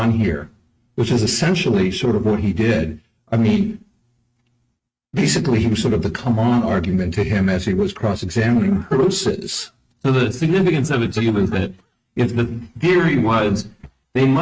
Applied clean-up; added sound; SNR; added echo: neural mask model RNNoise.